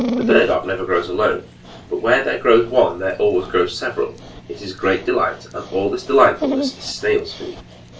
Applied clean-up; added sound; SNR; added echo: none; Dog; 10 dB; reverberation time 0.3 s.